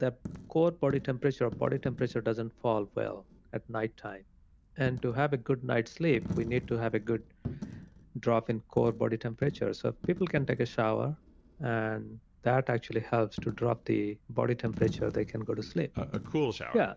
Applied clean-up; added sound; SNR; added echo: none; Coin (dropping); 13 dB; none.